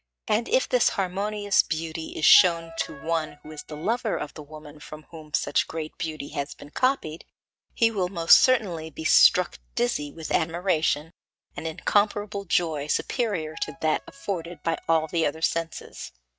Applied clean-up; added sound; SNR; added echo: neural mask model RNNoise.